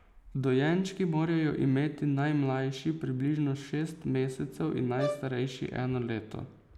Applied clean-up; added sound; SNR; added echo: none; Brass instrument; 9 dB; none.